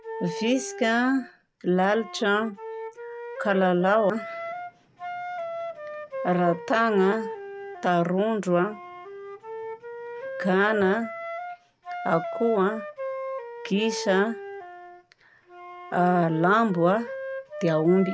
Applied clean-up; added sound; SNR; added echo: none; Wind instrument, woodwind instrument; 10 dB; none.